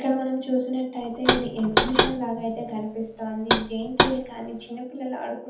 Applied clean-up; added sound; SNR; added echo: none; Knock; -2 dB; reverberation time 0.6 s.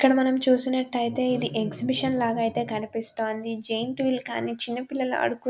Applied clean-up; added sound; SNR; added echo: none; none; none; none.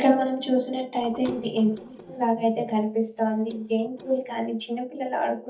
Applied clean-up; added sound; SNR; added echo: neural mask model DeepFilterNet 3.